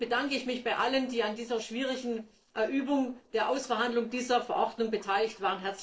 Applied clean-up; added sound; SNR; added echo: neural separator model SepFormer DNS4.